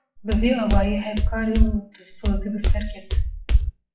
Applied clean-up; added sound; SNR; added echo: classical method WPE with log-MMSE.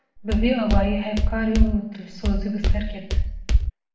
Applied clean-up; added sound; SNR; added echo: none; Walk, footsteps; -4 dB; reverberation time 0.8 s.